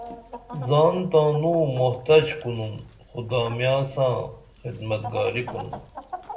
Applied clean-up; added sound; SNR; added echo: none; Chicken, rooster; 16 dB; reverberation time 0.3 s.